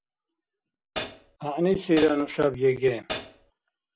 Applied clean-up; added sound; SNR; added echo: none; Hi-hat; 8 dB; none.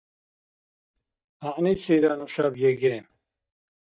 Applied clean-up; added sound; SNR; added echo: neural mask model DeepFilterNet 3.